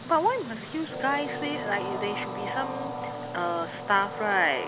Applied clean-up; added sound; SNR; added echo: none; Train; 6 dB; none.